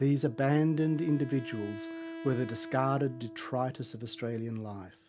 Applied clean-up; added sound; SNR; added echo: none; Wind instrument, woodwind instrument; 13 dB; none.